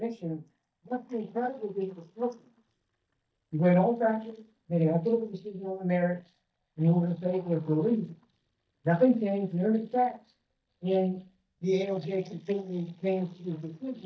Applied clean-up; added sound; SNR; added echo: neural mask model DeepFilterNet 3.